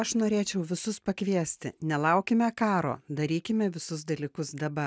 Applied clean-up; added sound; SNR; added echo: none; none; none; none.